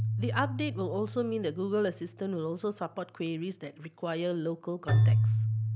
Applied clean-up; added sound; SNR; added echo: none; Keyboard (musical); -2 dB; none.